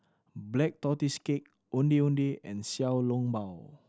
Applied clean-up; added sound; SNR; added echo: none; none; none; none.